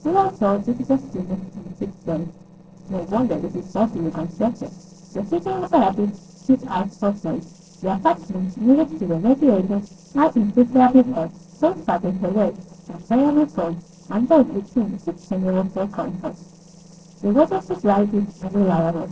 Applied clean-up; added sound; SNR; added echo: neural separator model SepFormer DNS4.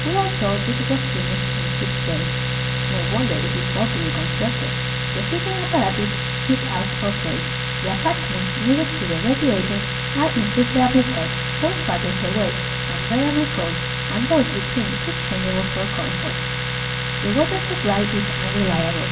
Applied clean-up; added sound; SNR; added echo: none; Domestic sounds, home sounds; -1 dB; reverberation time 0.7 s.